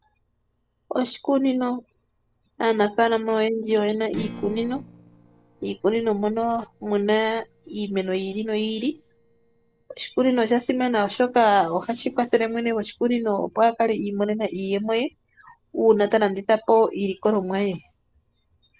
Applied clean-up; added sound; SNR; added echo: neural separator model SepFormer DNS4.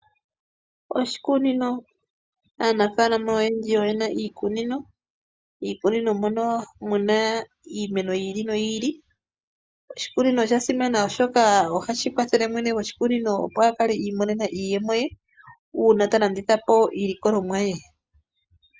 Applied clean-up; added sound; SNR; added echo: none; none; none; none.